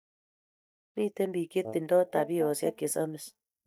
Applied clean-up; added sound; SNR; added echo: neural mask model DeepFilterNet 3.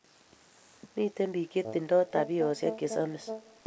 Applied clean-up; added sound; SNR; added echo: none; Brass instrument; 9 dB; none.